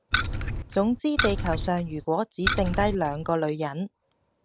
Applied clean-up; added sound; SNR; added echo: none; Keys jangling; -3 dB; none.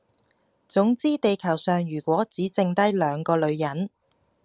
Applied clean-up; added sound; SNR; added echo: none; none; none; none.